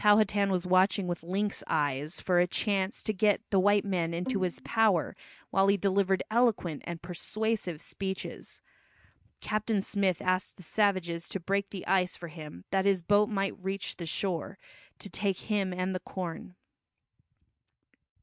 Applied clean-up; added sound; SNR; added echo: neural mask model RNNoise.